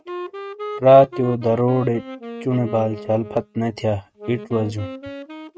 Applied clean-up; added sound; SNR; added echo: neural mask model RNNoise.